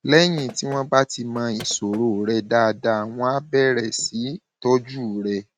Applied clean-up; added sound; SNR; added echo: neural mask model RNNoise.